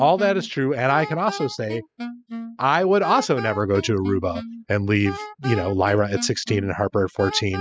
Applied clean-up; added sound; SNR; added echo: classical method spectral subtraction.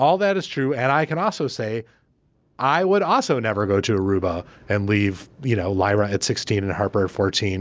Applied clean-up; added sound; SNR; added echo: none; none; none; none.